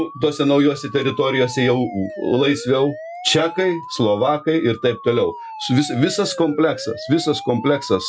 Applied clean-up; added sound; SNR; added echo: classical method Wiener filter.